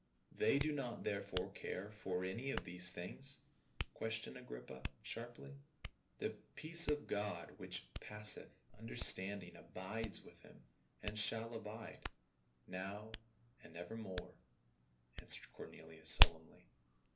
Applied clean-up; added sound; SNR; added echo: none; Hands; -2 dB; reverberation time 0.3 s.